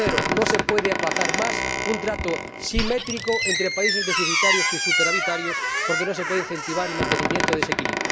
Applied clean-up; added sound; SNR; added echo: none; Squeak; -3 dB; none.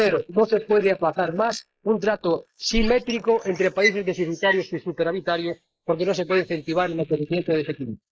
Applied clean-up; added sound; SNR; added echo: neural mask model Resemble Enhance denoiser.